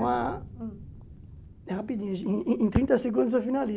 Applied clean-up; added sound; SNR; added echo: none; Thunder; 18 dB; none.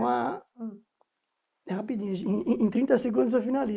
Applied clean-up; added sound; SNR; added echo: neural mask model Resemble Enhance denoiser.